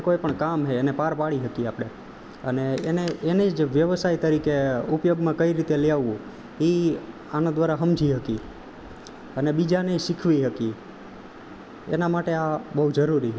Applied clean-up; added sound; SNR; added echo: none; none; none; none.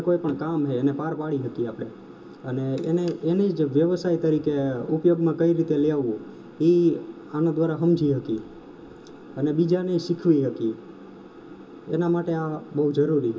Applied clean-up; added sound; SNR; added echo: none; none; none; reverberation time 0.2 s.